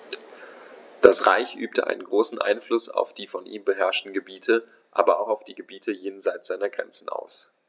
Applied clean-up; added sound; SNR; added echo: none; none; none; none.